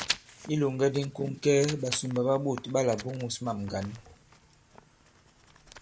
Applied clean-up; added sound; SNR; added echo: none; Writing; 12 dB; none.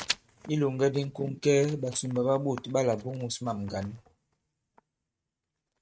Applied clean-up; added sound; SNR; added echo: neural mask model RNNoise.